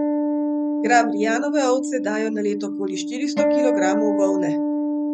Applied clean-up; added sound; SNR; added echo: none; Acoustic guitar; -2 dB; none.